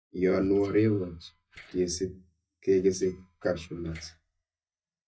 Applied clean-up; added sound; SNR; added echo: neural mask model DeepFilterNet 3.